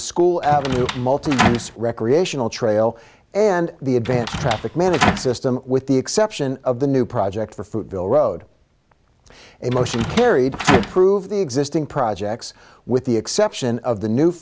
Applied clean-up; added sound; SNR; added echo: none; Door; 3 dB; none.